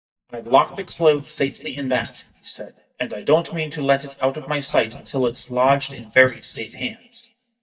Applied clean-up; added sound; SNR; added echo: neural mask model DeepFilterNet 3.